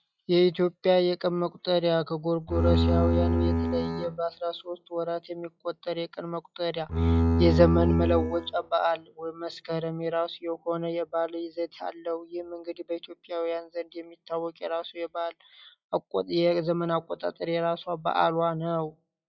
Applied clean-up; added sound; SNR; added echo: classical method log-MMSE.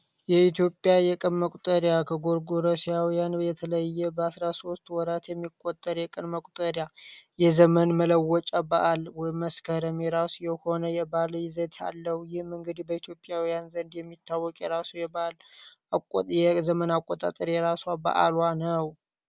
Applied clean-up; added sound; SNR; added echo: none; none; none; none.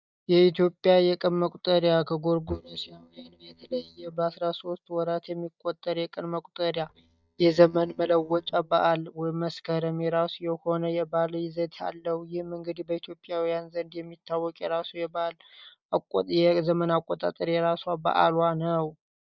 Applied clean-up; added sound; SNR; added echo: neural mask model DeepFilterNet 3.